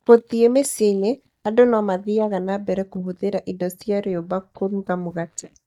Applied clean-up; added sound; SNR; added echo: neural mask model DeepFilterNet 3.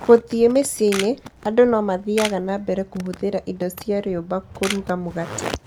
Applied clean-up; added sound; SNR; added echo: none; Camera; 14 dB; none.